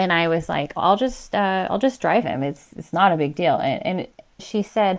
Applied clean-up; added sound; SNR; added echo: neural mask model Resemble Enhance denoiser.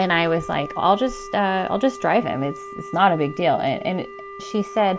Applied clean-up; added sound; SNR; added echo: none; Wind instrument, woodwind instrument; 14 dB; none.